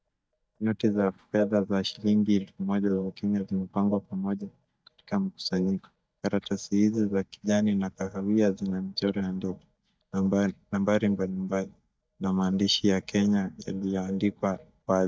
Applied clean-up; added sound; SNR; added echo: neural mask model DeepFilterNet 3.